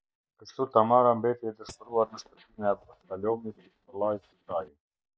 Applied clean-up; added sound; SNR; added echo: neural mask model DeepFilterNet 3.